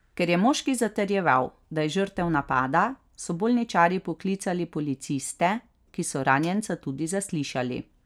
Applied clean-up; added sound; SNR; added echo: none; none; none; none.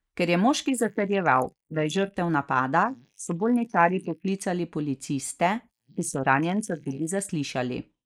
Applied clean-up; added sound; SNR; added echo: neural mask model Resemble Enhance denoiser.